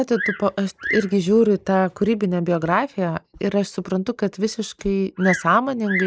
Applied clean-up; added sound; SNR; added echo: neural mask model Resemble Enhance denoiser.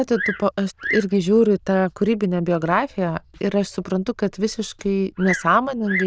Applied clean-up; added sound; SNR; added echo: neural diffusion model UNIVERSE++.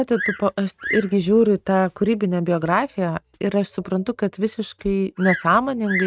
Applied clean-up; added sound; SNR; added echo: neural mask model RNNoise.